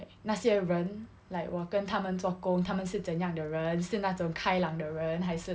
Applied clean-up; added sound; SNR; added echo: none; none; none; none.